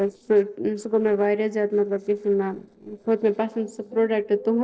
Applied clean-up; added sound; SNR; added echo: neural separator model SepFormer DNS4.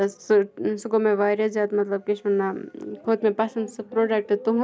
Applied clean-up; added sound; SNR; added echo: none; none; none; none.